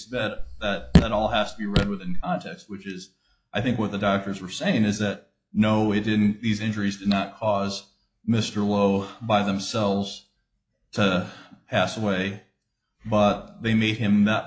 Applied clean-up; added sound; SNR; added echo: classical method log-MMSE.